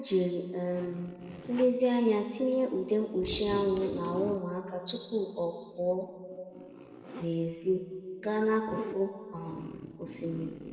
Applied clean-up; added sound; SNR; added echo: none; Zipper (clothing); 15 dB; reverberation time 1.9 s.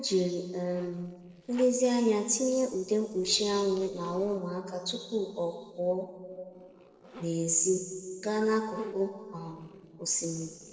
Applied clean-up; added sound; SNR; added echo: neural separator model SepFormer DNS4.